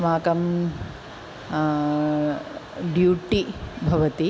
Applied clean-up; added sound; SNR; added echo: none; none; none; none.